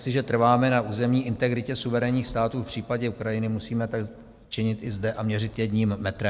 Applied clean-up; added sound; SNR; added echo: none; none; none; none.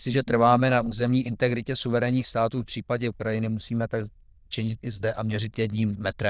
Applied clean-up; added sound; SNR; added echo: neural diffusion model UNIVERSE++.